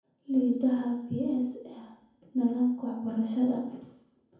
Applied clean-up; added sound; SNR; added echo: none; none; none; reverberation time 0.7 s.